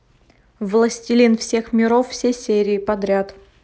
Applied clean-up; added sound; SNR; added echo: none; none; none; none.